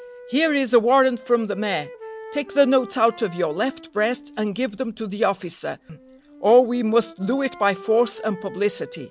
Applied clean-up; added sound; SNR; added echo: none; Wind instrument, woodwind instrument; 19 dB; none.